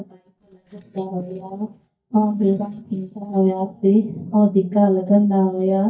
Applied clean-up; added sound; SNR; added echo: neural mask model DeepFilterNet 3.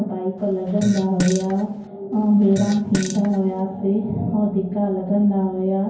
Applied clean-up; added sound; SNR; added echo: none; Fart; 12 dB; reverberation time 0.9 s.